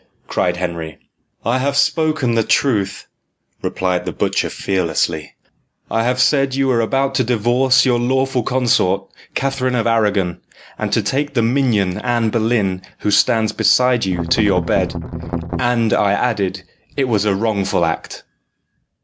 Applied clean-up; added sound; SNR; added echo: none; Strum; 4 dB; none.